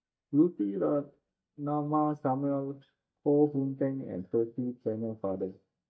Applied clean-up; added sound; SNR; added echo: neural mask model DeepFilterNet 3.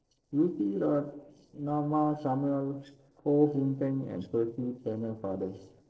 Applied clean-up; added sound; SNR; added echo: neural separator model SepFormer DNS4.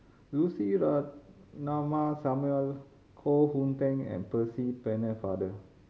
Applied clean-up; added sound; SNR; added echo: none; none; none; none.